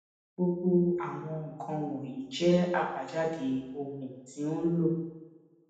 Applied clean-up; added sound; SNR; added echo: none; none; none; reverberation time 0.9 s.